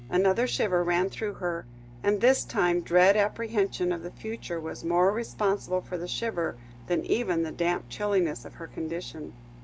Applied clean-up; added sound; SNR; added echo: none; Microwave oven; 19 dB; none.